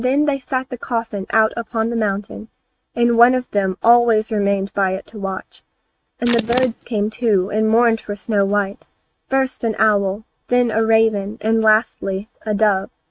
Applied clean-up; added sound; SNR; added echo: neural mask model RNNoise.